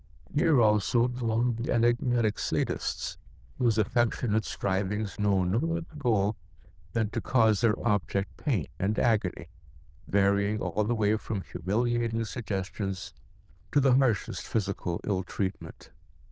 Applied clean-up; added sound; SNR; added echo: neural diffusion model UNIVERSE++.